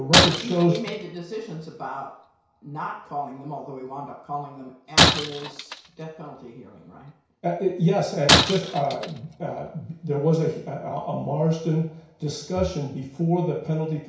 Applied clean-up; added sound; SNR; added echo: none; Shatter; -2 dB; reverberation time 0.6 s.